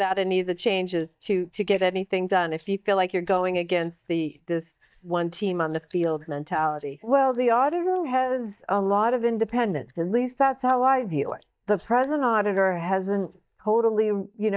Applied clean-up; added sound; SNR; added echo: neural mask model DeepFilterNet 3.